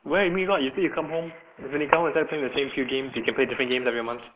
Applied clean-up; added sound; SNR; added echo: neural mask model Resemble Enhance denoiser.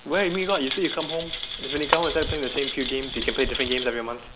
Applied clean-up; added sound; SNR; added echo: none; Rattle + Shatter / Crushing; 5 dB; none.